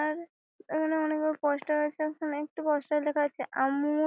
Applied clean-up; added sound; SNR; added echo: none; none; none; none.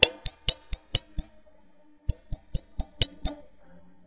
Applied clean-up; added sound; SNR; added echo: neural mask model DeepFilterNet 3.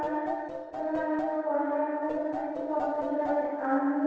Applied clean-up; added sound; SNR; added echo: neural separator model SepFormer DNS4.